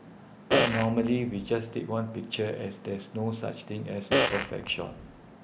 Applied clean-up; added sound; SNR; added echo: none; Fart; -1 dB; none.